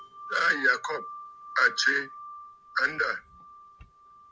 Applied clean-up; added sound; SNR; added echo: none; Wind chime; 15 dB; none.